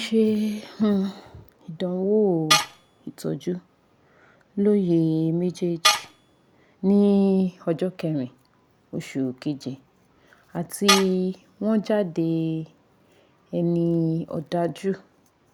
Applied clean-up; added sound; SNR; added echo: none; Tools; 6 dB; none.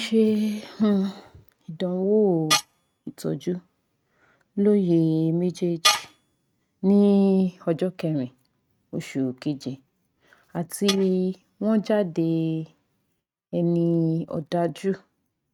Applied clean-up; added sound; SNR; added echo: neural mask model RNNoise.